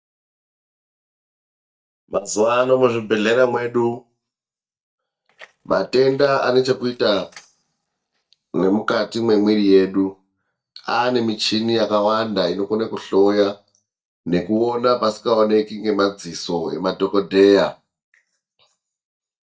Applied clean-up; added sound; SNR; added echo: neural mask model DeepFilterNet 3.